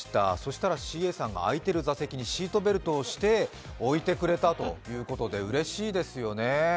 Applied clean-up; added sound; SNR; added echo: none; none; none; none.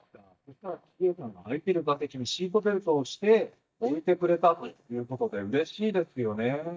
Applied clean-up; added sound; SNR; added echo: neural mask model DeepFilterNet 3.